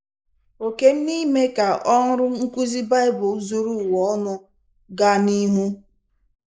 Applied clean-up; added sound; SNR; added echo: neural mask model Resemble Enhance denoiser.